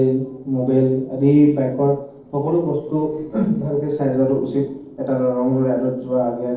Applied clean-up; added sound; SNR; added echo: neural separator model SepFormer DNS4.